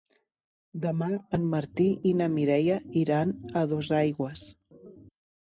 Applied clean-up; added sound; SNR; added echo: neural mask model RNNoise.